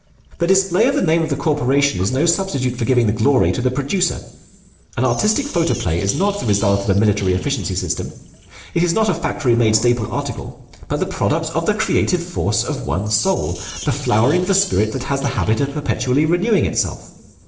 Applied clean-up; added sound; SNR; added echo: neural separator model SepFormer DNS4.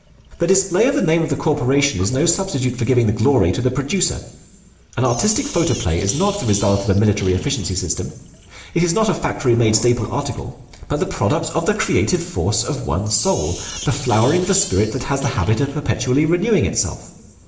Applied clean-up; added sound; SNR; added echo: none; Sink (filling or washing); 17 dB; reverberation time 1.0 s.